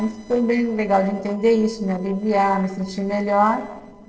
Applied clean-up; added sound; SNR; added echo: neural separator model SepFormer DNS4.